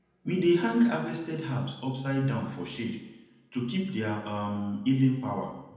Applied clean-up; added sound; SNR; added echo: none; none; none; reverberation time 0.9 s.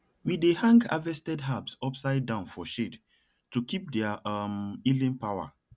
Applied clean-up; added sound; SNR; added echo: none; none; none; none.